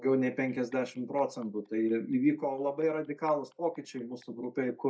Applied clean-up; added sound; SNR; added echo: neural mask model DeepFilterNet 3.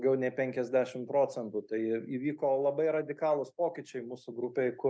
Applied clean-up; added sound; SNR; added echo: none; none; none; none.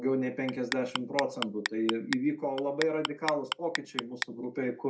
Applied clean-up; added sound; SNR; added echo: none; Clock; 6 dB; reverberation time 0.2 s.